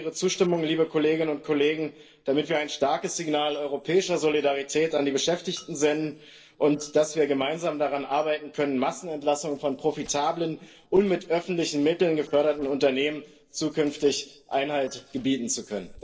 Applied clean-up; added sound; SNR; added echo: neural separator model SepFormer DNS4.